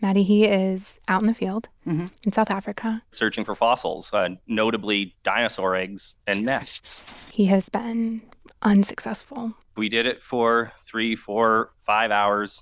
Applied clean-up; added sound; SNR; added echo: neural diffusion model UNIVERSE++.